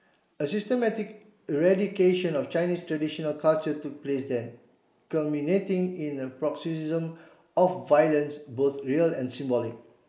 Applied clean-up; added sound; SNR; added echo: neural mask model Resemble Enhance denoiser.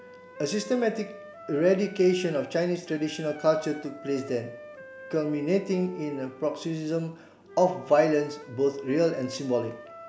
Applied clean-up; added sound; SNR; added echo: none; Wind instrument, woodwind instrument; 18 dB; none.